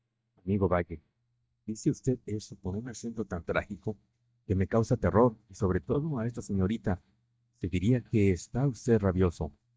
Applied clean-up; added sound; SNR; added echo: neural mask model DeepFilterNet 3.